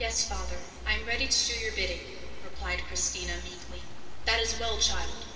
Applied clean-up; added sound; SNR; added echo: none; Stream; 18 dB; reverberation time 2.4 s.